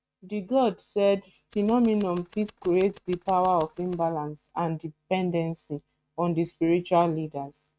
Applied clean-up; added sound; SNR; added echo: neural mask model RNNoise.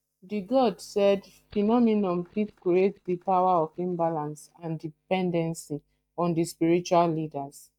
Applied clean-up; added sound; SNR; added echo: neural mask model DeepFilterNet 3.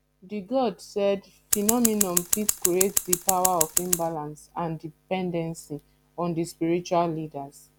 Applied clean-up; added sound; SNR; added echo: none; Scissors; -1 dB; none.